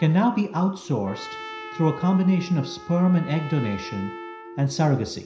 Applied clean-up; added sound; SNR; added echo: none; Trumpet; 17 dB; reverberation time 0.5 s.